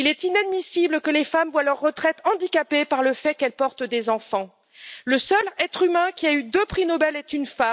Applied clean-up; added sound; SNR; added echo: none; none; none; none.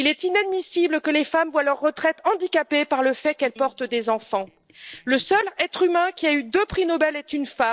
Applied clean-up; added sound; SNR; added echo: neural separator model SepFormer DNS4.